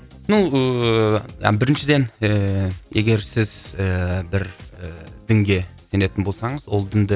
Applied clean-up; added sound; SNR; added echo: none; none; none; none.